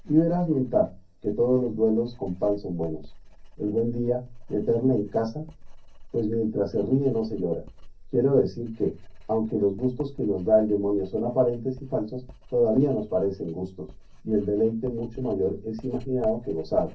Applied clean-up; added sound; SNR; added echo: none; Writing; 17 dB; reverberation time 0.3 s.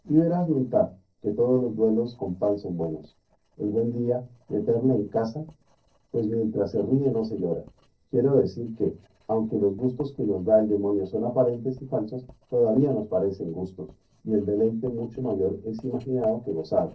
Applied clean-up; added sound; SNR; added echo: neural separator model SepFormer DNS4.